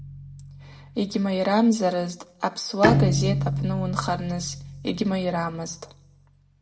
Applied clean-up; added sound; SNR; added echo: none; Bowed string instrument; 3 dB; reverberation time 0.4 s.